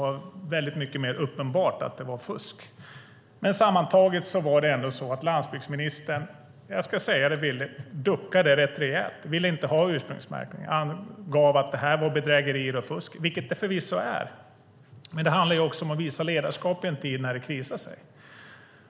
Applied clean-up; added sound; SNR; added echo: none; none; none; none.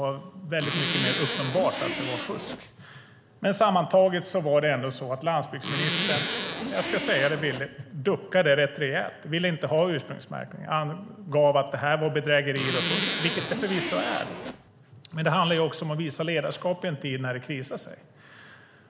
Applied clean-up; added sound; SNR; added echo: none; Zipper (clothing); 3 dB; none.